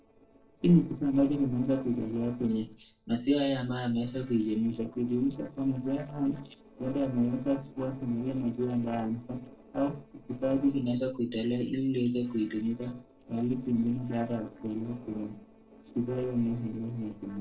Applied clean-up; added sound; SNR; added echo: neural separator model SepFormer DNS4.